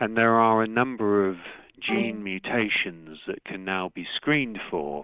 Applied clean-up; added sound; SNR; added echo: neural mask model RNNoise.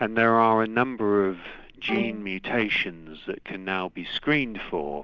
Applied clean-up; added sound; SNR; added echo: none; Bowed string instrument; 8 dB; none.